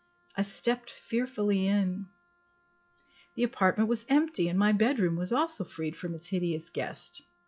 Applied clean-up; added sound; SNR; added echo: classical method log-MMSE.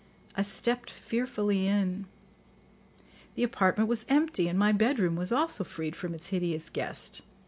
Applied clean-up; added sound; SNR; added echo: none; none; none; none.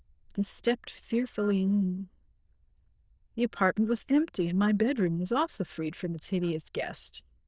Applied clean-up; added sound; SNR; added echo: neural diffusion model UNIVERSE++.